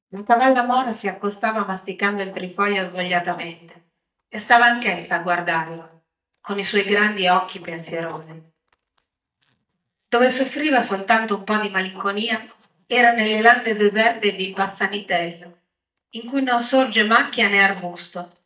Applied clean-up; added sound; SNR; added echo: neural mask model DeepFilterNet 3.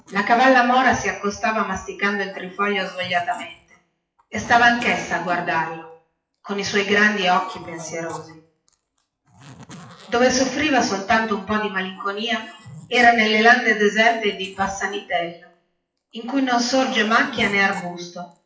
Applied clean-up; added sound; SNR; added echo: classical method WPE with log-MMSE.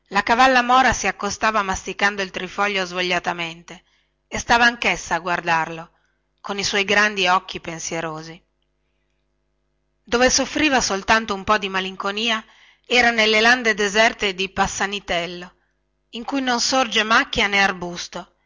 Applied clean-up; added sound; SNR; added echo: none; none; none; none.